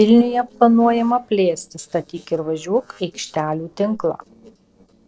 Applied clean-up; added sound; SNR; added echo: neural separator model SepFormer DNS4.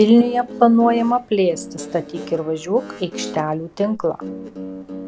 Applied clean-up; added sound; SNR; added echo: none; Guitar; 14 dB; none.